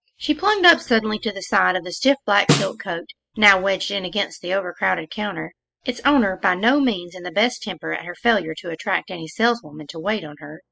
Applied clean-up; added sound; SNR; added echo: classical method spectral subtraction.